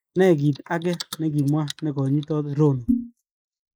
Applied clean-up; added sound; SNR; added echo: neural mask model Resemble Enhance denoiser.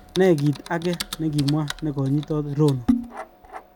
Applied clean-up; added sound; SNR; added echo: none; Typing; 8 dB; none.